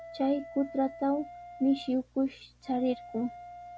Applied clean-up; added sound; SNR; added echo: none; Wind instrument, woodwind instrument; 16 dB; none.